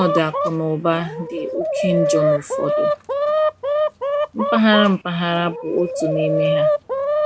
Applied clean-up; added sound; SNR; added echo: none; Chicken, rooster; -1 dB; none.